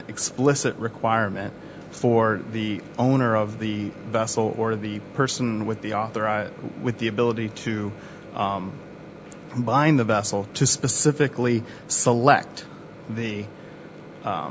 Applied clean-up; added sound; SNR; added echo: none; Microwave oven; 17 dB; none.